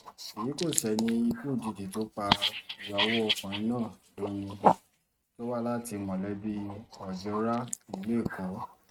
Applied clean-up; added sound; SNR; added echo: neural mask model RNNoise.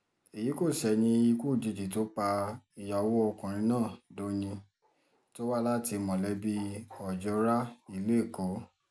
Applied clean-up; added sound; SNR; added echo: none; none; none; none.